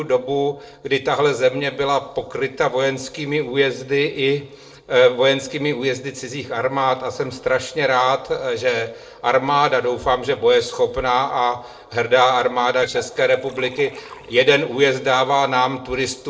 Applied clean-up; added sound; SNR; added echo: neural separator model SepFormer DNS4.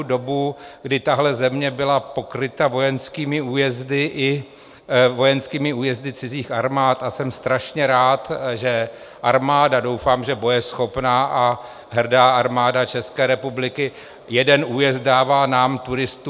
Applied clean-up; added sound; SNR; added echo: none; none; none; none.